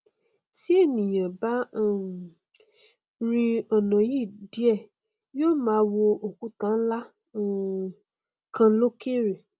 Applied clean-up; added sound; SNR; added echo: none; none; none; none.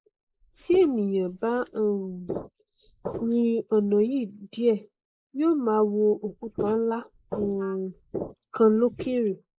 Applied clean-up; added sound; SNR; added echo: neural mask model Resemble Enhance denoiser.